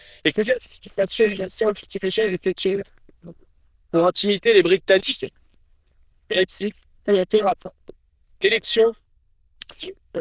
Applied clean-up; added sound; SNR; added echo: neural diffusion model UNIVERSE++.